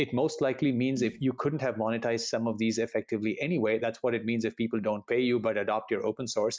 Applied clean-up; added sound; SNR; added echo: neural mask model RNNoise.